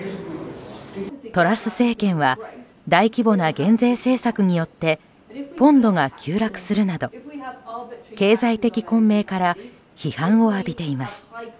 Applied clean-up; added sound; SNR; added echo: none; none; none; none.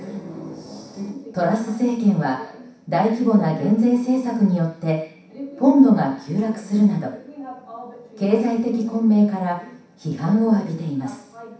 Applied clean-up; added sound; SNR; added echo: none; none; none; reverberation time 0.7 s.